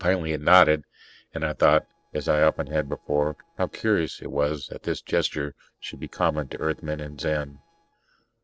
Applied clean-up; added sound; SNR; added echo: neural separator model SepFormer DNS4.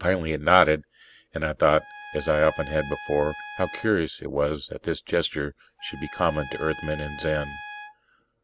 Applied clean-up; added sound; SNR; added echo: none; Trumpet; 16 dB; none.